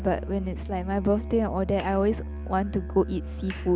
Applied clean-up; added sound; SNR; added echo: none; Musical instrument; 8 dB; none.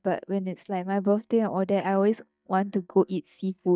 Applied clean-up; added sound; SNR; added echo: neural mask model DeepFilterNet 3.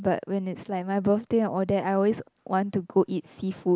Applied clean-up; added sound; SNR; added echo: none; none; none; none.